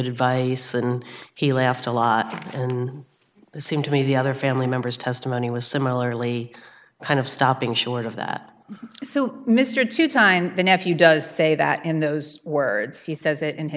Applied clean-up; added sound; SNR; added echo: none; none; none; none.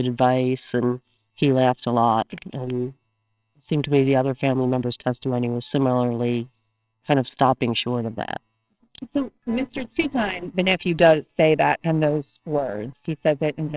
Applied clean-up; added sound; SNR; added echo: neural separator model SepFormer WHAMR!.